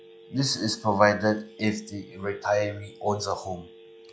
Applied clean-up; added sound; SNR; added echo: classical method log-MMSE.